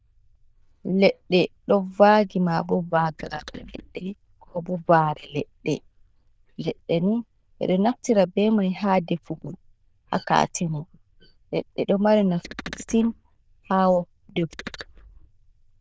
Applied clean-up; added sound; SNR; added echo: neural diffusion model UNIVERSE++.